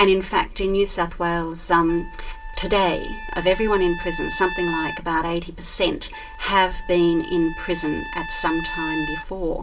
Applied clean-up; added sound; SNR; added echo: none; Trumpet; 11 dB; reverberation time 0.2 s.